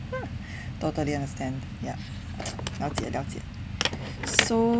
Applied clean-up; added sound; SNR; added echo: none; none; none; none.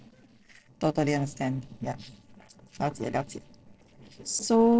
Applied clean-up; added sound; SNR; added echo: neural separator model SepFormer DNS4.